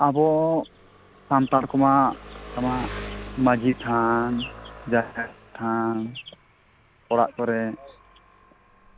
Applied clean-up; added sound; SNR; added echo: none; Engine; 17 dB; none.